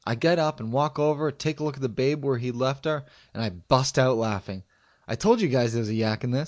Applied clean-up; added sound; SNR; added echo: none; none; none; none.